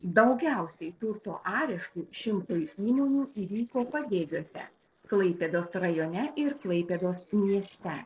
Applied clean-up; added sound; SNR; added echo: neural separator model SepFormer DNS4.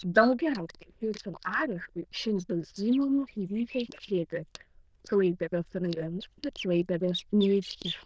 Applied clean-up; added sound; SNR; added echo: neural diffusion model UNIVERSE++.